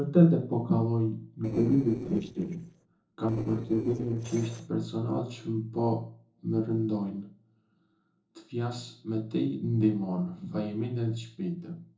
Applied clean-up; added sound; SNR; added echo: neural separator model SepFormer DNS4.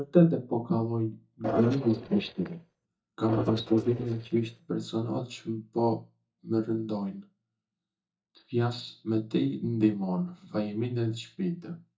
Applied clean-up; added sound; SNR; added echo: neural mask model DeepFilterNet 3.